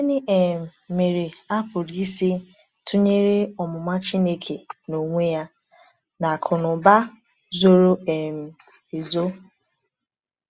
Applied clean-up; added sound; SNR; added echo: none; none; none; none.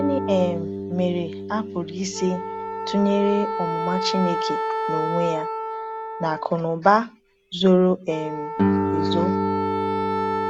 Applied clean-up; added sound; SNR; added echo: none; Wind instrument, woodwind instrument + Guitar; 2 dB; none.